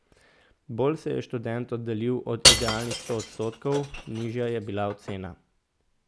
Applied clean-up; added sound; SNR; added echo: none; Shatter / Crushing; -4 dB; none.